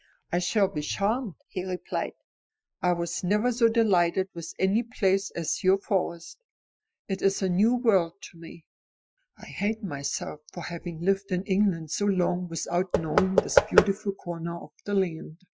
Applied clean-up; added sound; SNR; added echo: classical method Wiener filter.